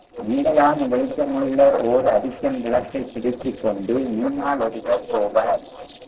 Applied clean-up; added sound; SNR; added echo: neural separator model SepFormer DNS4.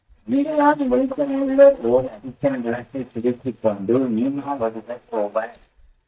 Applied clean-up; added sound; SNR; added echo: neural mask model DeepFilterNet 3.